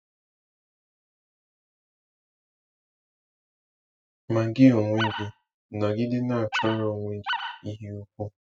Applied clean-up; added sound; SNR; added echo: neural mask model RNNoise.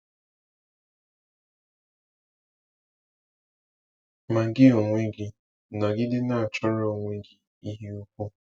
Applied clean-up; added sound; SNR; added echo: none; none; none; none.